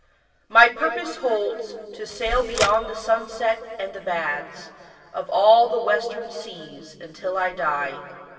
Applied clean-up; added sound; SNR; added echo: none; Typewriter; 12 dB; reverberation time 2.5 s.